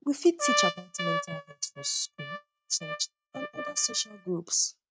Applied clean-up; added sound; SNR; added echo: neural mask model RNNoise.